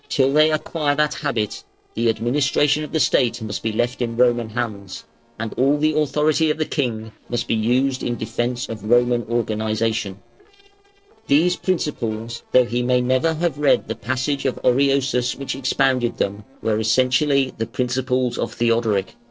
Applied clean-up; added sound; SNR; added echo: neural separator model SepFormer DNS4.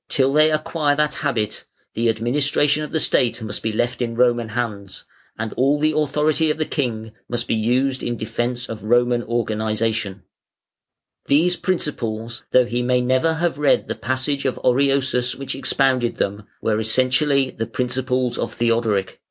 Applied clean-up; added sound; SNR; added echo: none; none; none; none.